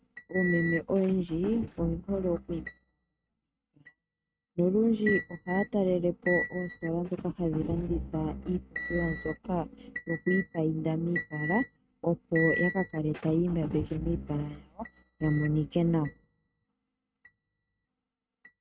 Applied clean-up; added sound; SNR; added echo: neural mask model RNNoise.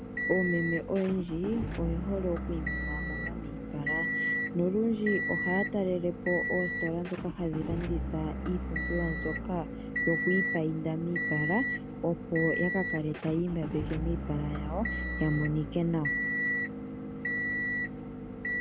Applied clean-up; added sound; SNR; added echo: none; Motor vehicle (road) / Engine; 1 dB; none.